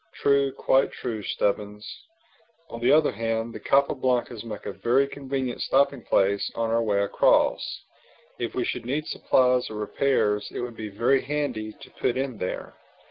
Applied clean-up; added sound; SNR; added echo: none; none; none; none.